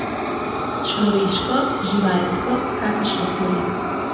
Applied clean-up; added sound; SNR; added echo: none; Fire; 3 dB; reverberation time 1.0 s.